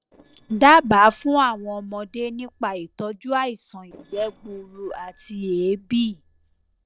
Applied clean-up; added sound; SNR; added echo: neural separator model SepFormer DNS4.